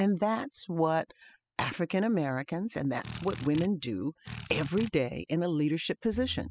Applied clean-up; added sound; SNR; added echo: classical method spectral subtraction.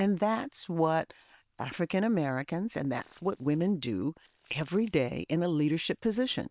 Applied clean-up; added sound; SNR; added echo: neural separator model SepFormer WHAM!.